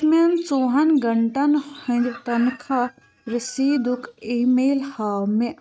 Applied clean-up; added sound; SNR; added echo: neural mask model RNNoise.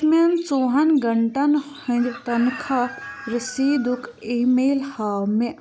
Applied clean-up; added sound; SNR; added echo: none; Chicken, rooster; 17 dB; none.